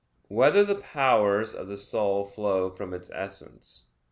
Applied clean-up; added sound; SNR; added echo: none; none; none; none.